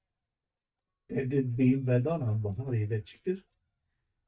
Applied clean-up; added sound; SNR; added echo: neural mask model DeepFilterNet 3.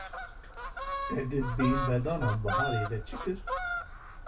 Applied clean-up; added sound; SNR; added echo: none; Fowl; 2 dB; reverberation time 0.2 s.